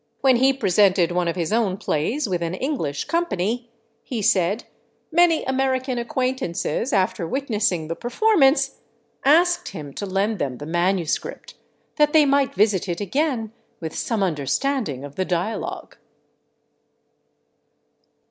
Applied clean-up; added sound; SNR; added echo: none; none; none; none.